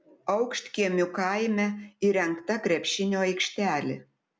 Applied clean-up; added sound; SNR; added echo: none; none; none; none.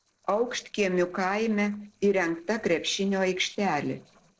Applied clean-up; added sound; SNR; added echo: neural separator model SepFormer DNS4.